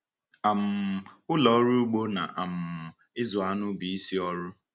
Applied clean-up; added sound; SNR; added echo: none; none; none; none.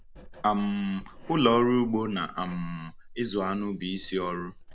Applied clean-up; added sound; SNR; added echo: none; Writing; 17 dB; none.